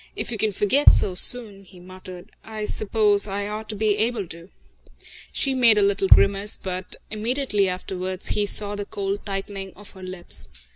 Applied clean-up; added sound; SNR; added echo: none; Bass drum; -3 dB; none.